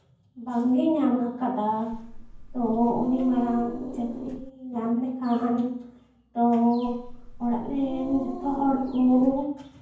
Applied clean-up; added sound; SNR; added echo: none; Growling; 12 dB; reverberation time 0.9 s.